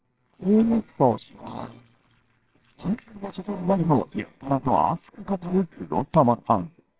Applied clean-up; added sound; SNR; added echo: neural separator model SepFormer WHAMR!.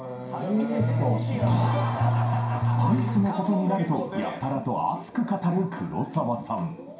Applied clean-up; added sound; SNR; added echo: none; Bass guitar; -2 dB; reverberation time 0.5 s.